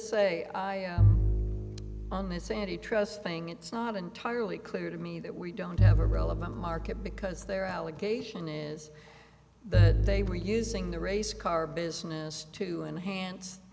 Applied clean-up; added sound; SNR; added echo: none; Bowed string instrument; -4 dB; none.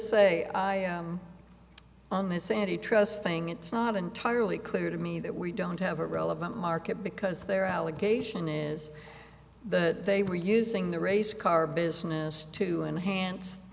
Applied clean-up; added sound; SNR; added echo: none; none; none; none.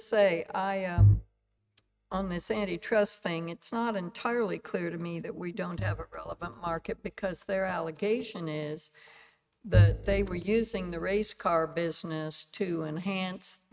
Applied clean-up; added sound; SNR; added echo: neural mask model RNNoise.